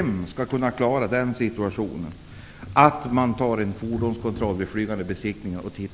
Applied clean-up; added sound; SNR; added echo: none; none; none; none.